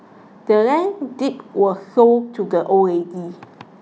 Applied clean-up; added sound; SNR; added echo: none; none; none; none.